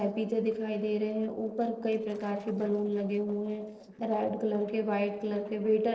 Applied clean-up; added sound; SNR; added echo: neural separator model SepFormer DNS4.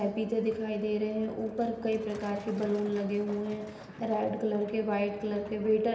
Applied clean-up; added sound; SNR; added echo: none; Truck; 20 dB; reverberation time 0.8 s.